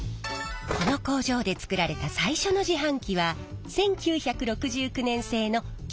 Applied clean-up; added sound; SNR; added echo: none; none; none; none.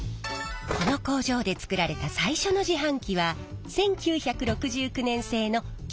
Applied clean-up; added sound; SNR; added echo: none; Microwave oven; 11 dB; none.